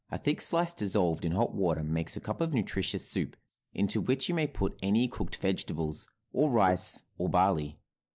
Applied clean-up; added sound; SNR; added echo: neural mask model Resemble Enhance denoiser.